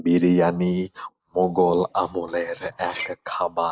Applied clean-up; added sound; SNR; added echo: neural mask model Resemble Enhance denoiser.